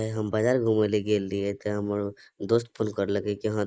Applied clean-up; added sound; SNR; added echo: neural mask model Resemble Enhance denoiser.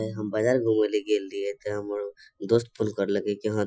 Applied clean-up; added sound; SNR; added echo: classical method Wiener filter.